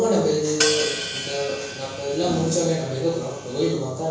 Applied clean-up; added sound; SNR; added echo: none; Hi-hat; 7 dB; reverberation time 0.7 s.